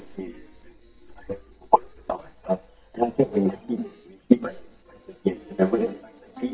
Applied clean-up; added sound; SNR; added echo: neural mask model DeepFilterNet 3.